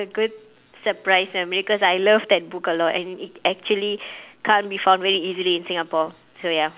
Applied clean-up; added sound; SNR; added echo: none; none; none; none.